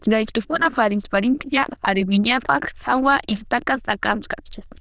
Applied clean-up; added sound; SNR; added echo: neural diffusion model UNIVERSE++.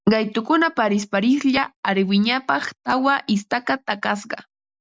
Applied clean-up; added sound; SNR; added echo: none; none; none; none.